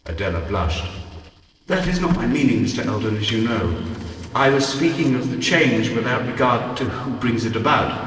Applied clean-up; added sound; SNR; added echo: neural separator model SepFormer DNS4.